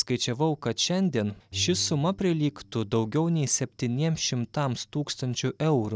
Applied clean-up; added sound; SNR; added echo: none; Bowed string instrument; 19 dB; none.